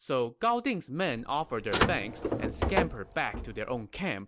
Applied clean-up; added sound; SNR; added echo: none; Car; 0 dB; none.